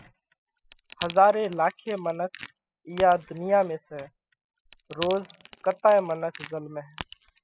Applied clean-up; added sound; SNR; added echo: classical method spectral subtraction.